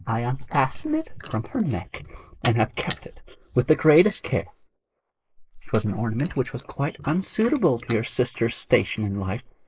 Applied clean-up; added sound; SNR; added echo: neural mask model Resemble Enhance denoiser.